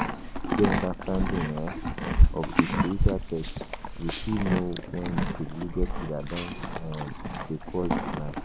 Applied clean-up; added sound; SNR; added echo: none; Livestock, farm animals, working animals; -5 dB; none.